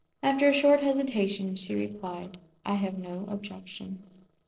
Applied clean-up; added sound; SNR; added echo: neural separator model SepFormer DNS4.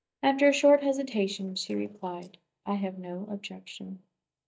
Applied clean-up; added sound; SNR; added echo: neural mask model DeepFilterNet 3.